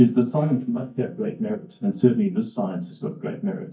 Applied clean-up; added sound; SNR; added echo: neural mask model DeepFilterNet 3.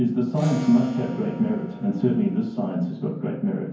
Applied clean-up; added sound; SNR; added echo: none; Acoustic guitar / Strum; 19 dB; reverberation time 0.9 s.